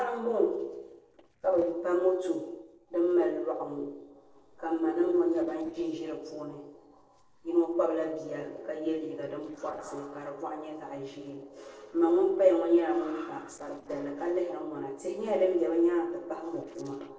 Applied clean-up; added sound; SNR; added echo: neural separator model SepFormer DNS4.